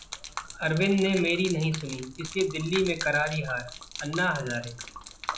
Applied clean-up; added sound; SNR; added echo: none; Gurgling / Liquid; 12 dB; none.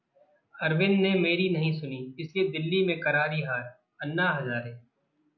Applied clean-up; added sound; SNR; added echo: none; none; none; none.